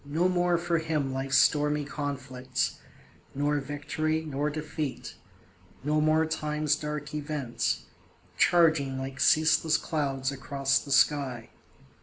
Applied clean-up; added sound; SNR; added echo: none; none; none; none.